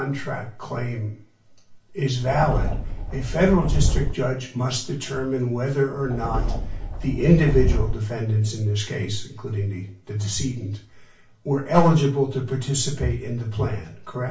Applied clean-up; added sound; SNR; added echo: none; Subway, metro, underground; 0 dB; reverberation time 0.3 s.